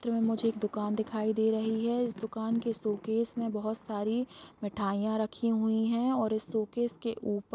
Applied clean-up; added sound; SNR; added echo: none; Thunder; 20 dB; none.